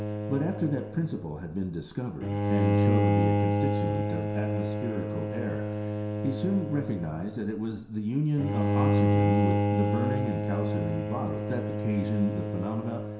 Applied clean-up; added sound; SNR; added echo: none; Bowed string instrument; -4 dB; reverberation time 0.7 s.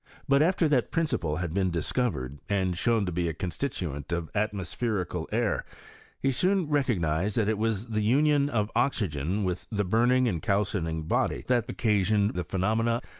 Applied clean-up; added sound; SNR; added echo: none; none; none; none.